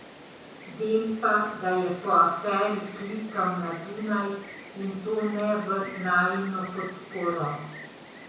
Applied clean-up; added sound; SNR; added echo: none; Insect; 15 dB; reverberation time 0.7 s.